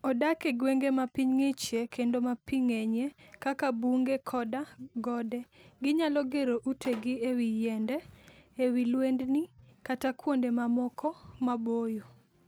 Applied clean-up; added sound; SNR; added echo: none; none; none; none.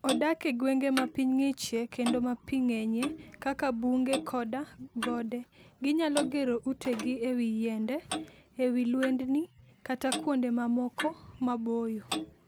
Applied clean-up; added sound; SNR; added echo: none; Clock; 11 dB; none.